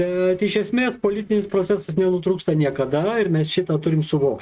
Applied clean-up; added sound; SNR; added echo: neural mask model RNNoise.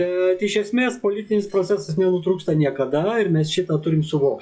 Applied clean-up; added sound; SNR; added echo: classical method log-MMSE.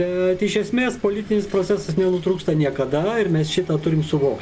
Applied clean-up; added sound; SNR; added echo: none; Engine / Vehicle; 20 dB; none.